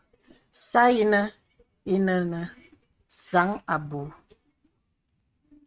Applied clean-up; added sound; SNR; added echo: neural mask model RNNoise.